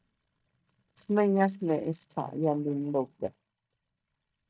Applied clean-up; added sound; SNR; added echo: neural mask model DeepFilterNet 3.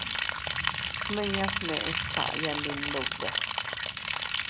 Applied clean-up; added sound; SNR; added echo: none; Liquid; -5 dB; none.